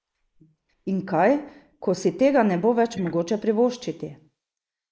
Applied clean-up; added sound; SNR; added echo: neural mask model Resemble Enhance denoiser.